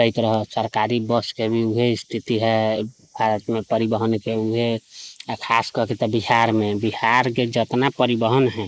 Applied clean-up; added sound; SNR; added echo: neural mask model Resemble Enhance denoiser.